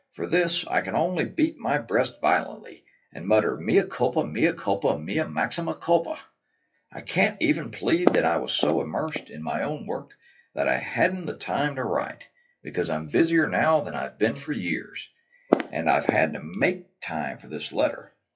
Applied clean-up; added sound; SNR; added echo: classical method WPE with log-MMSE.